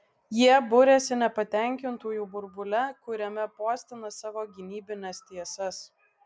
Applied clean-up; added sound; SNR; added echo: none; none; none; none.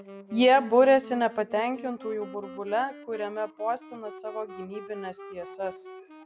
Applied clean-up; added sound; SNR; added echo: none; Wind instrument, woodwind instrument; 17 dB; none.